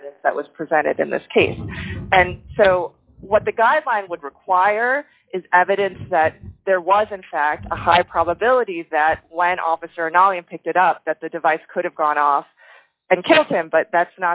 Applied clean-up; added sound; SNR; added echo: classical method log-MMSE.